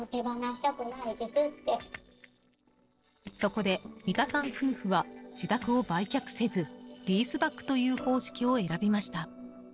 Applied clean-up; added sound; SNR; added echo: neural separator model SepFormer DNS4.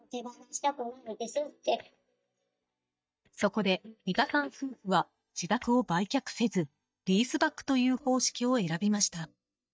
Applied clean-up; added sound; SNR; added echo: neural mask model DeepFilterNet 3.